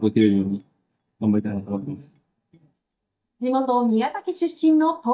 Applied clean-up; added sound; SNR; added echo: neural mask model DeepFilterNet 3.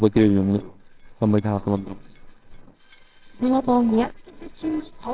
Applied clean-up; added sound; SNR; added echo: neural separator model SepFormer WHAMR!.